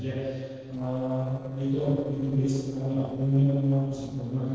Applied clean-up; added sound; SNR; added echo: neural separator model SepFormer DNS4.